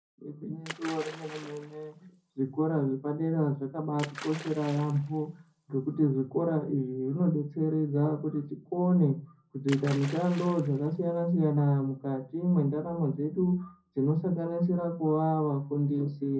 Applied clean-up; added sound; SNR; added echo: none; Splash, splatter; 18 dB; reverberation time 0.4 s.